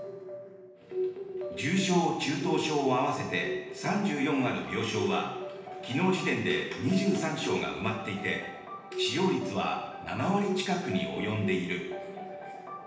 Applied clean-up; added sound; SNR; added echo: none; none; none; reverberation time 0.9 s.